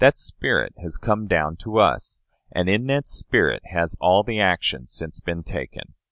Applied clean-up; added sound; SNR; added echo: none; none; none; none.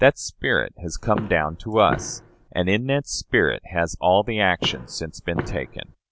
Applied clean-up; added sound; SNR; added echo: none; Walk, footsteps; 11 dB; none.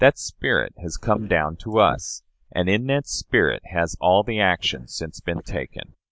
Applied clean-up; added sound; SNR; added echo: neural mask model Resemble Enhance denoiser.